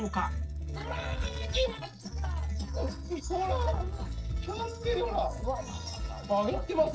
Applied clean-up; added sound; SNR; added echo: neural separator model SepFormer DNS4.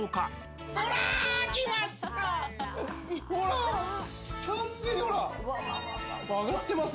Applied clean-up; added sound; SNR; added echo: none; none; none; none.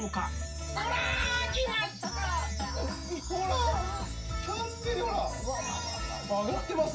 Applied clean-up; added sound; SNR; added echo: none; Wind chime; 14 dB; reverberation time 0.4 s.